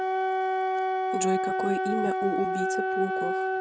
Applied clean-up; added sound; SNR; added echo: neural mask model RNNoise.